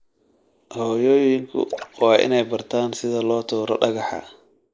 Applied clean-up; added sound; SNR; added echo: neural mask model Resemble Enhance denoiser.